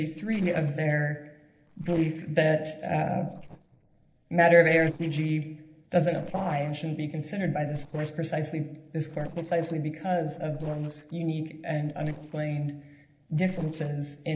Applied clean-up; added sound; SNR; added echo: neural separator model SepFormer DNS4.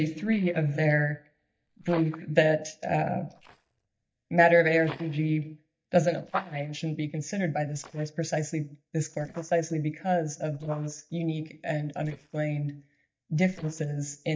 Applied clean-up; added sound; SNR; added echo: neural mask model DeepFilterNet 3.